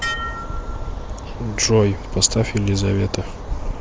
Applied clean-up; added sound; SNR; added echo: none; Dishes, pots, and pans; 13 dB; none.